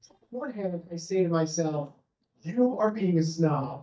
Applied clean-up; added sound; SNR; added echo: neural mask model DeepFilterNet 3.